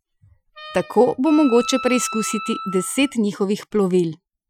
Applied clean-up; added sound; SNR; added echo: classical method Wiener filter.